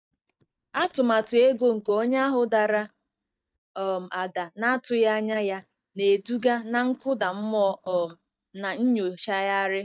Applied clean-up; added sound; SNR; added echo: neural mask model DeepFilterNet 3.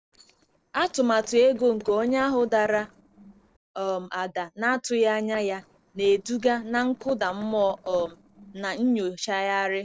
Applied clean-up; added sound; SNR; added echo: neural separator model SepFormer DNS4.